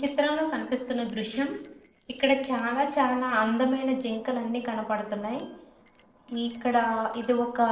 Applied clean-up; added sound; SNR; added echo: neural separator model SepFormer DNS4.